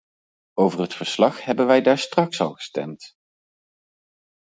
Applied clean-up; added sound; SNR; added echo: none; none; none; none.